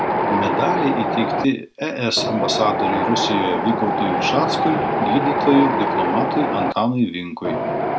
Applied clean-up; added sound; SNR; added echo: none; Wind; -1 dB; none.